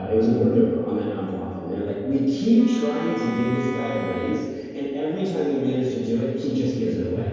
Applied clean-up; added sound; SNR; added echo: none; Bowed string instrument; 12 dB; reverberation time 2.2 s.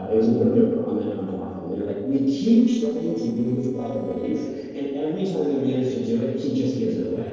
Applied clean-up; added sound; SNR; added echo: neural separator model SepFormer DNS4.